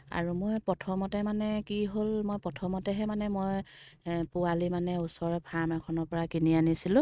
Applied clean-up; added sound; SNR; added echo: neural mask model RNNoise.